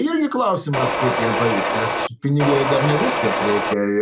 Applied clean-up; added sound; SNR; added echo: none; Mechanisms; 0 dB; none.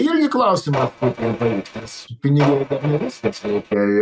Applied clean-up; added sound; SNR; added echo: neural mask model RNNoise.